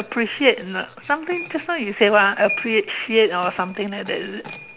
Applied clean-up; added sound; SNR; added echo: none; Coin (dropping); 16 dB; none.